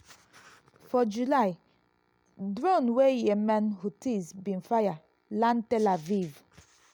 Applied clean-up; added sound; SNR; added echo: none; none; none; none.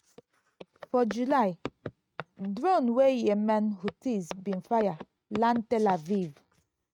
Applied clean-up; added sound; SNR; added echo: neural mask model RNNoise.